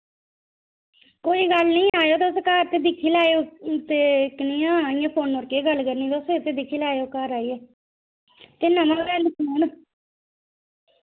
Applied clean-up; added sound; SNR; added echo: none; none; none; none.